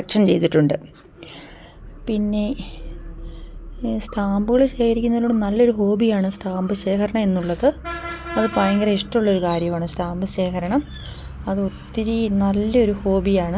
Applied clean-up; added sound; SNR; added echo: none; none; none; none.